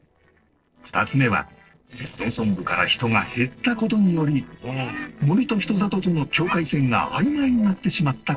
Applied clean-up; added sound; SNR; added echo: neural separator model SepFormer DNS4.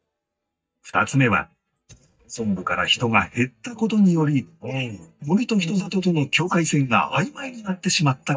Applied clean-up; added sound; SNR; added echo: neural mask model DeepFilterNet 3.